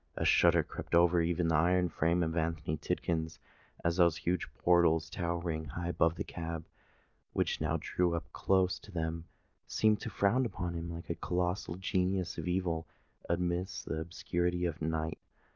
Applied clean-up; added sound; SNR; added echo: none; none; none; none.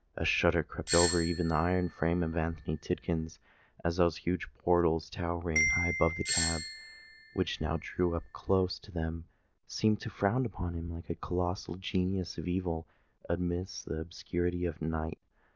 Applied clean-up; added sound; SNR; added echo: none; Doorbell + Marimba, xylophone; 5 dB; none.